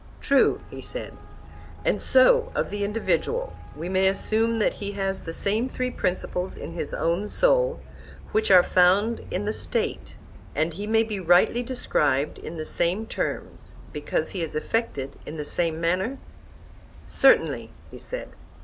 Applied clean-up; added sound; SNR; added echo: none; Traffic noise, roadway noise; 15 dB; none.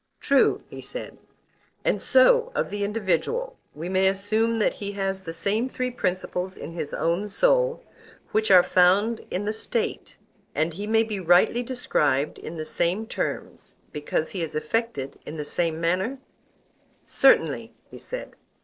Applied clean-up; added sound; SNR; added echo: neural separator model SepFormer DNS4.